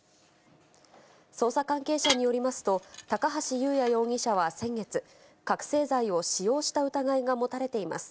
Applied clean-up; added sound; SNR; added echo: none; Dishes, pots, and pans / Glass; 10 dB; none.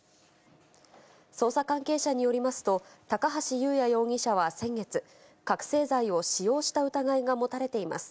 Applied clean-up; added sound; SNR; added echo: none; none; none; none.